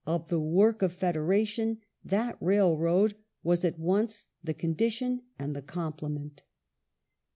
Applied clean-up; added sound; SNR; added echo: none; none; none; none.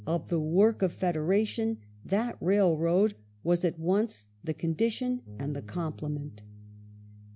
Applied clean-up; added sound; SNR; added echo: none; Bass guitar; 19 dB; none.